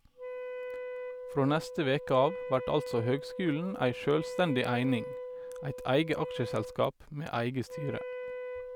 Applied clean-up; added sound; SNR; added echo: none; Wind instrument, woodwind instrument; 9 dB; none.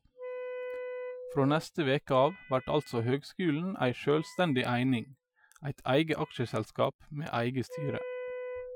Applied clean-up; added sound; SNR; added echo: classical method Wiener filter.